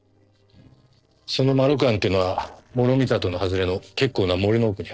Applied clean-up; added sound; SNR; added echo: neural separator model SepFormer DNS4.